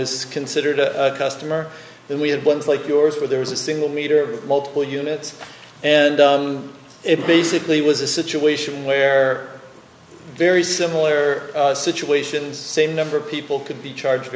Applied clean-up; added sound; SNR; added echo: none; none; none; none.